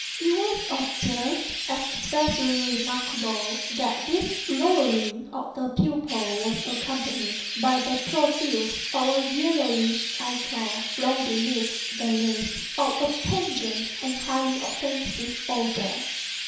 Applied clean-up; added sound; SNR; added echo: none; Chirp, tweet; 4 dB; reverberation time 0.7 s.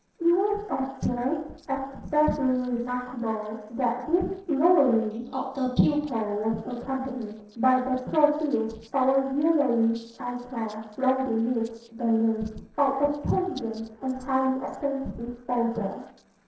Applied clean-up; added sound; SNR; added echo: neural separator model SepFormer DNS4.